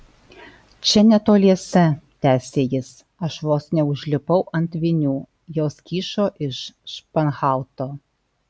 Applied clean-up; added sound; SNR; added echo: none; none; none; none.